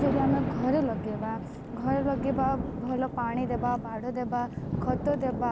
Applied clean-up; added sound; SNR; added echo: none; Thunder; 3 dB; none.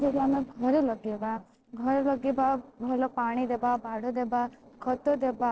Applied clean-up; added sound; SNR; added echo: neural separator model SepFormer DNS4.